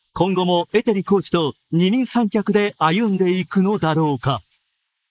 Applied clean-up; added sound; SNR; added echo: neural mask model Resemble Enhance denoiser.